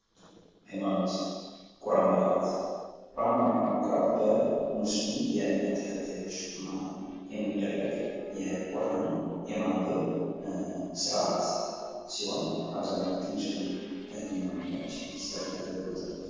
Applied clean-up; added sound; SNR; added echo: neural separator model SepFormer DNS4.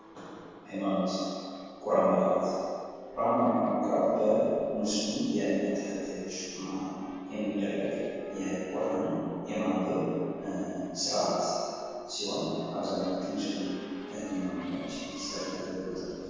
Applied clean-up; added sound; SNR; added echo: none; Race car, auto racing / Accelerating, revving, vroom; 18 dB; reverberation time 2.2 s.